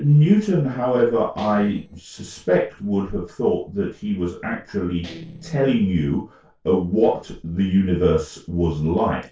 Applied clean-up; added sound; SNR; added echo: neural separator model SepFormer DNS4.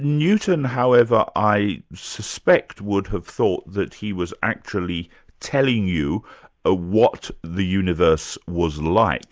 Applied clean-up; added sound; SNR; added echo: none; none; none; none.